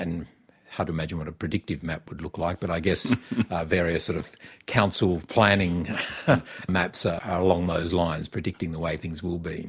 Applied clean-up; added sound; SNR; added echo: none; none; none; none.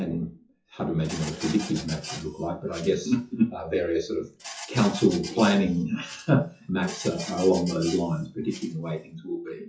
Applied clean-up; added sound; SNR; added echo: classical method WPE with log-MMSE.